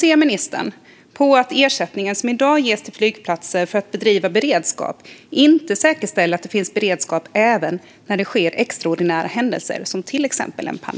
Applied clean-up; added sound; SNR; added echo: none; none; none; none.